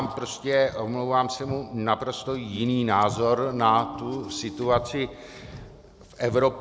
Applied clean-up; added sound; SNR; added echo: none; Car; 15 dB; none.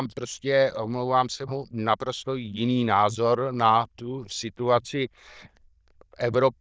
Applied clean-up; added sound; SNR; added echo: neural diffusion model UNIVERSE++.